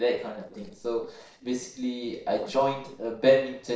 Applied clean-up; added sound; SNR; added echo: neural separator model SepFormer DNS4.